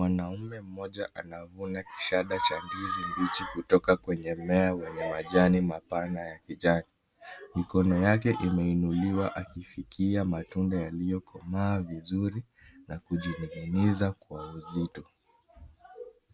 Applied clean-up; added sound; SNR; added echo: none; none; none; none.